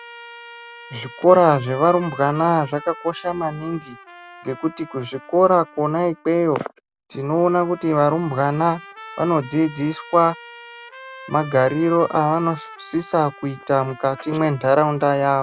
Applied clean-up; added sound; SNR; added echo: none; Trumpet; 20 dB; none.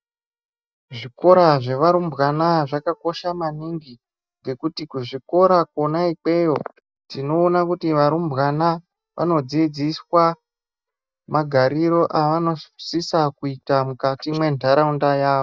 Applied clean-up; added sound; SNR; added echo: neural mask model DeepFilterNet 3.